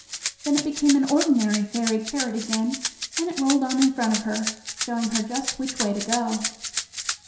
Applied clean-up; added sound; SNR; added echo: none; Rattle (instrument); 6 dB; reverberation time 0.7 s.